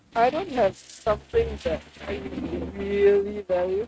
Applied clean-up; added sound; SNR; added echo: neural mask model RNNoise.